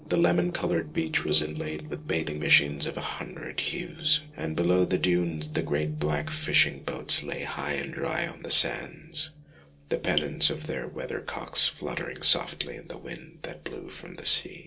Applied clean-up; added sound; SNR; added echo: neural separator model SepFormer DNS4.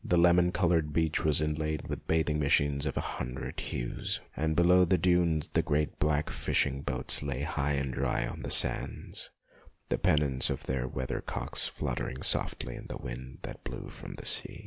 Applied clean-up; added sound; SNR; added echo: none; none; none; none.